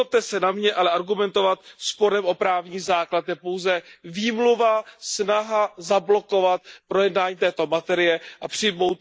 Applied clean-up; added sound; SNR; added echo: neural mask model Resemble Enhance denoiser.